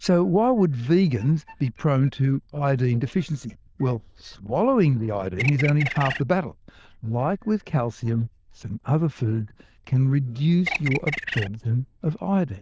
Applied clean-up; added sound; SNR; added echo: neural diffusion model UNIVERSE++.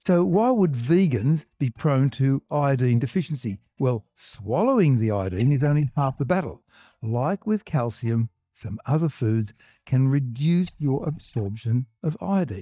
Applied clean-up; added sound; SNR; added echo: neural mask model DeepFilterNet 3.